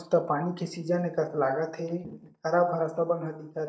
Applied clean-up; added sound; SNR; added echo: neural mask model DeepFilterNet 3.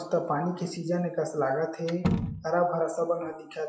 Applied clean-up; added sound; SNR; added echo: classical method WPE with log-MMSE.